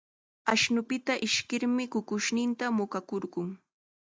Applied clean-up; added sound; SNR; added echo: none; none; none; none.